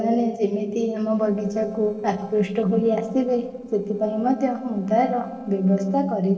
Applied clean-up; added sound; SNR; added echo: neural separator model SepFormer DNS4.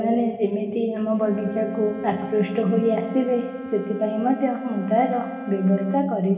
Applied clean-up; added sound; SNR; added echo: none; Wind instrument, woodwind instrument; 13 dB; reverberation time 1.1 s.